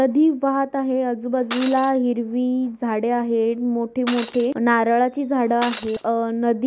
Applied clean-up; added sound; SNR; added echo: none; Shatter; 1 dB; none.